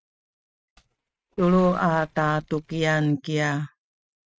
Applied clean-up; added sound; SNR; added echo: neural mask model RNNoise.